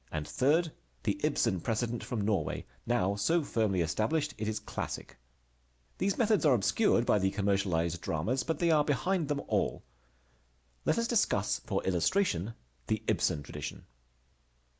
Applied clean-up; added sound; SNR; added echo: none; none; none; none.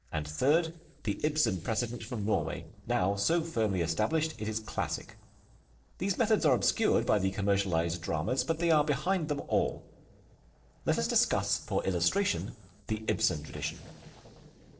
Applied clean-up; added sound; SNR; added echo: neural separator model SepFormer DNS4.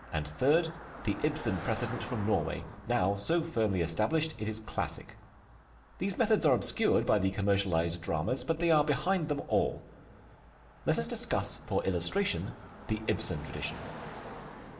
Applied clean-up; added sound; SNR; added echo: none; Car passing by; 17 dB; reverberation time 1.8 s.